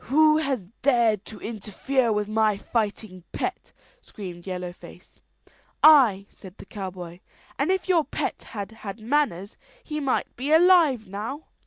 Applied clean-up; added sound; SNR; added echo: none; none; none; none.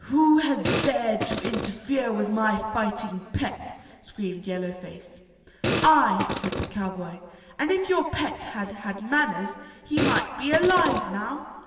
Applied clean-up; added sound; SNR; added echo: none; Fart; 3 dB; reverberation time 2.2 s.